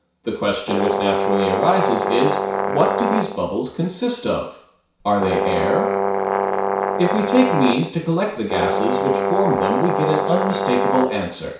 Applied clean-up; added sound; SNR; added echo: none; Brass instrument; 0 dB; reverberation time 0.6 s.